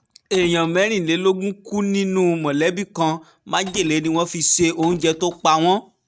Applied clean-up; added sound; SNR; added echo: neural mask model RNNoise.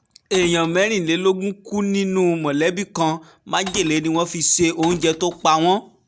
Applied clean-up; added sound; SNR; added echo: none; Glass; 18 dB; none.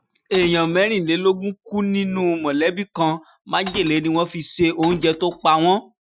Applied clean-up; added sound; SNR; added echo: classical method Wiener filter.